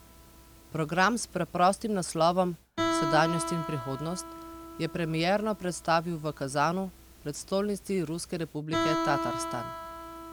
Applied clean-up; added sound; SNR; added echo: none; Guitar; 6 dB; none.